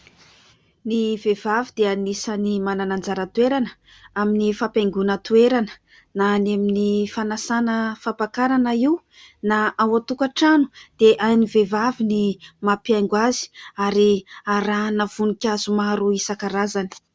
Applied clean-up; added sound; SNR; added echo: none; none; none; none.